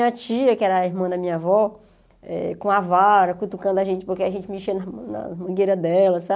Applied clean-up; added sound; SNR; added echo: none; none; none; none.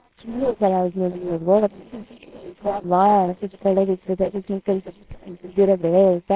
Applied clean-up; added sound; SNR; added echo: neural separator model SepFormer WHAMR!.